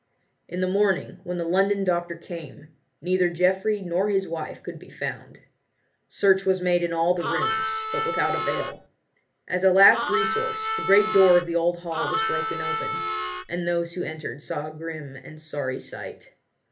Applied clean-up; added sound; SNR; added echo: none; Harmonica; 2 dB; reverberation time 0.3 s.